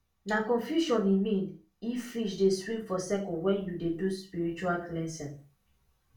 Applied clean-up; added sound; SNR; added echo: none; none; none; reverberation time 0.3 s.